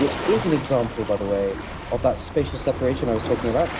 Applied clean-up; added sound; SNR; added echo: none; Waves, surf; 7 dB; none.